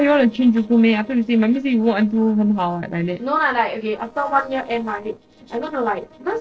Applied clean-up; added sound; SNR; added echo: neural separator model SepFormer DNS4.